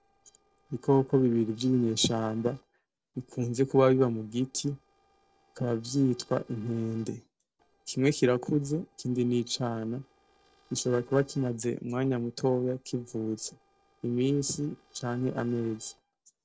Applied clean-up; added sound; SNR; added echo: neural separator model SepFormer DNS4.